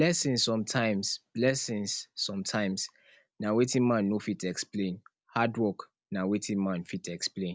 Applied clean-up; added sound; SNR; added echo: none; none; none; none.